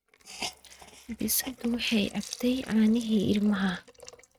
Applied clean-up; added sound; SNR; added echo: neural mask model RNNoise.